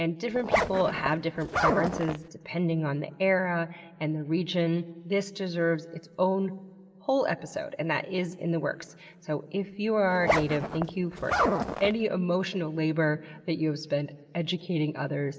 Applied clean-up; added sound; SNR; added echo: none; Zipper (clothing); 0 dB; reverberation time 2.9 s.